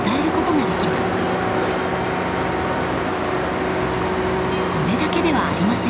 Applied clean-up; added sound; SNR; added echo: none; Truck; -4 dB; none.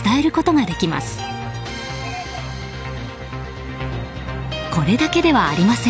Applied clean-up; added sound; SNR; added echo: none; none; none; none.